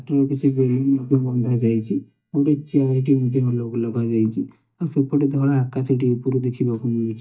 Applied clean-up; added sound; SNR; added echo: neural mask model DeepFilterNet 3.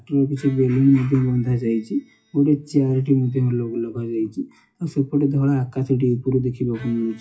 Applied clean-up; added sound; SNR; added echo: classical method WPE with log-MMSE.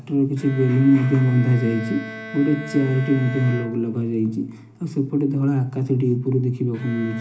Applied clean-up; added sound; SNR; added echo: none; Bowed string instrument; 17 dB; reverberation time 0.4 s.